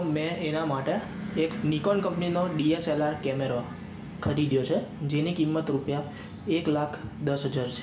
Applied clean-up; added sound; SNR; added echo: none; none; none; reverberation time 0.7 s.